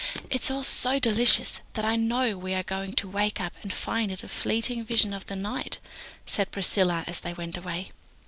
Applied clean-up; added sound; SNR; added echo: neural mask model Resemble Enhance denoiser.